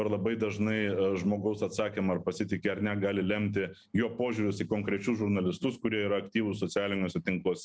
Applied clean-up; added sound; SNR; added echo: none; none; none; none.